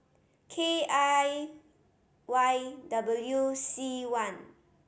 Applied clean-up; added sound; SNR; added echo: none; none; none; none.